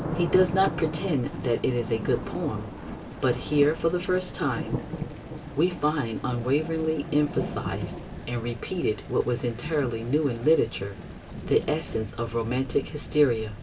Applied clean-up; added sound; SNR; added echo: none; Thunder / Rain; 9 dB; reverberation time 0.2 s.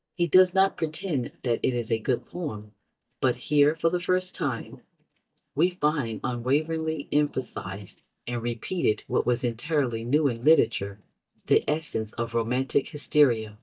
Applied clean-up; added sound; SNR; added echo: neural mask model DeepFilterNet 3.